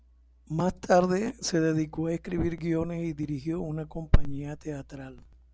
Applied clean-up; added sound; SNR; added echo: none; none; none; none.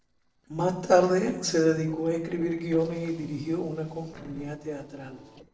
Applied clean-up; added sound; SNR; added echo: neural separator model SepFormer DNS4.